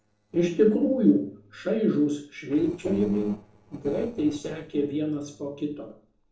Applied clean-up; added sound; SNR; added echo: neural separator model SepFormer DNS4.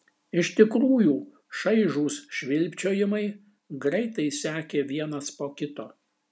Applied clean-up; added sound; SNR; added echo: none; none; none; none.